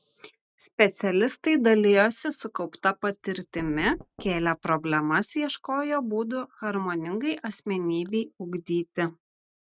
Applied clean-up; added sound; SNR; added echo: neural mask model RNNoise.